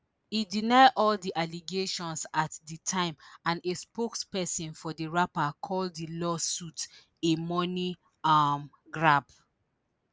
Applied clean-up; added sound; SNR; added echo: none; none; none; none.